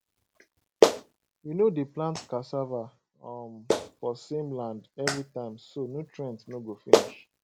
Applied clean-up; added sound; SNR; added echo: none; Clapping; -3 dB; none.